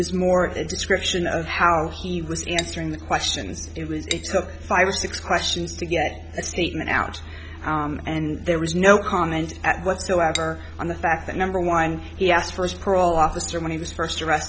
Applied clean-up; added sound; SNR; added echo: none; Cutlery, silverware / Dishes, pots, and pans; 11 dB; none.